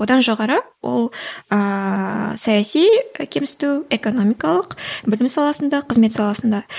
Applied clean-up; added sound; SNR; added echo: neural mask model Resemble Enhance denoiser.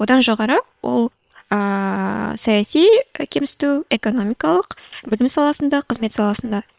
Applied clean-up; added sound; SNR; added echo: neural separator model SepFormer WHAM!.